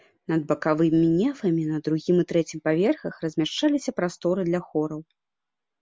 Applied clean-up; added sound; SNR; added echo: none; none; none; none.